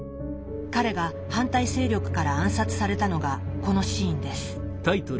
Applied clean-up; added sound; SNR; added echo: none; none; none; none.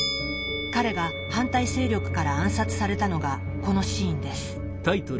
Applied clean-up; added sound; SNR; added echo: none; Musical instrument; 11 dB; none.